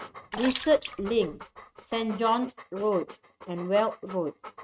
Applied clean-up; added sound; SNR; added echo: neural mask model RNNoise.